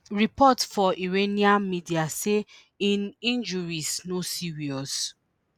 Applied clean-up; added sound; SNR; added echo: none; none; none; none.